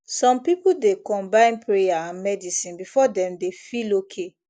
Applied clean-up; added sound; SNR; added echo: none; none; none; none.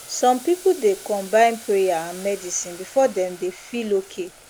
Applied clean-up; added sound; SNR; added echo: none; Boiling; 19 dB; none.